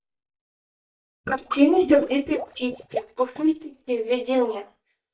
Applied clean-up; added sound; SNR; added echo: neural mask model DeepFilterNet 3.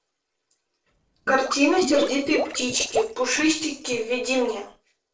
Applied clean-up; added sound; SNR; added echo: neural separator model SepFormer DNS4.